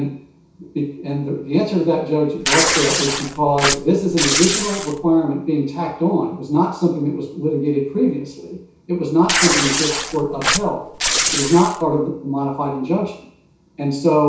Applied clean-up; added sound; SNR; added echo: none; Tearing; 1 dB; reverberation time 0.6 s.